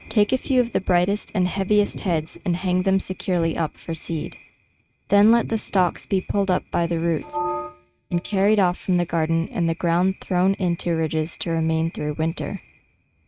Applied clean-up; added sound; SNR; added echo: neural mask model RNNoise.